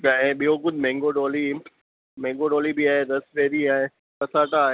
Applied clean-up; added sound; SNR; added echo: none; none; none; none.